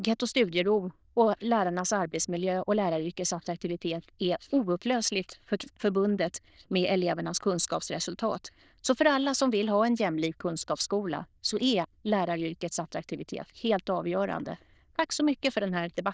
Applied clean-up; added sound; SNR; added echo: neural diffusion model UNIVERSE++.